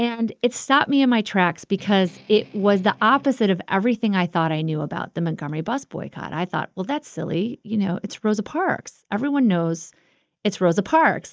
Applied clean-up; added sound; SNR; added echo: neural mask model DeepFilterNet 3.